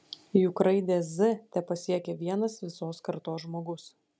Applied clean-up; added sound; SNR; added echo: none; none; none; none.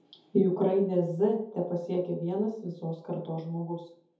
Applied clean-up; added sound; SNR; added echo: none; none; none; reverberation time 0.5 s.